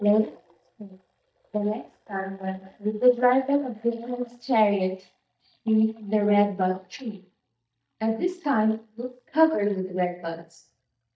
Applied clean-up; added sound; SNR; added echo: neural mask model DeepFilterNet 3.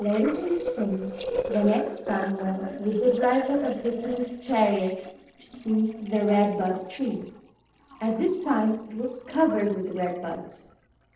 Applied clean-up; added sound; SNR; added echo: neural separator model SepFormer DNS4.